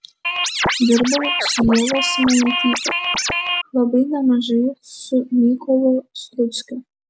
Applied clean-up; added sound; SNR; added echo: none; Scratching (performance technique); 2 dB; none.